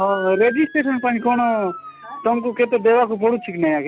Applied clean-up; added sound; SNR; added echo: none; Motor vehicle (road) / Siren; 17 dB; none.